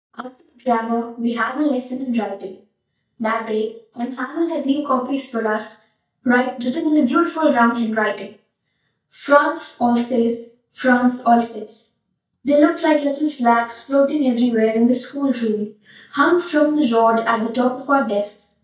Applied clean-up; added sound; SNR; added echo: neural mask model DeepFilterNet 3.